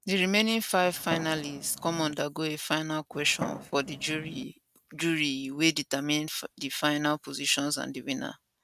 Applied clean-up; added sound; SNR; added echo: neural mask model RNNoise.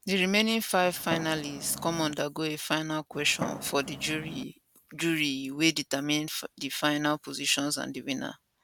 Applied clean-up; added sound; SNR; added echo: none; Fireworks; 10 dB; none.